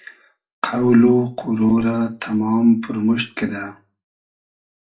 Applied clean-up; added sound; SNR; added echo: none; none; none; reverberation time 0.2 s.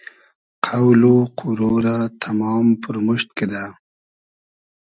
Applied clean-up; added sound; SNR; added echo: none; none; none; none.